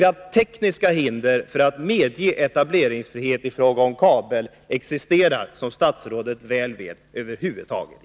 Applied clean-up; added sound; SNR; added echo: none; none; none; none.